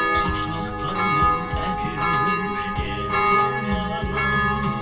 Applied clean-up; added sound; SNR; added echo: none; Church bell; -4 dB; reverberation time 0.1 s.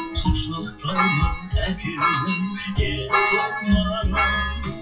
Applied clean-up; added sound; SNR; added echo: classical method WPE with log-MMSE.